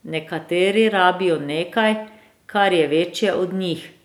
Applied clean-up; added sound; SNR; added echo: none; none; none; none.